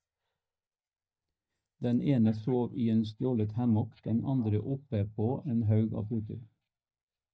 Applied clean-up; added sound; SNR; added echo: neural mask model DeepFilterNet 3.